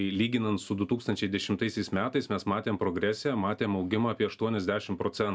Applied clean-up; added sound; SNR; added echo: none; none; none; none.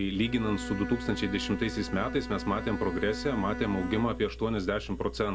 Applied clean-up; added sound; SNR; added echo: none; Bowed string instrument + Engine; 8 dB; none.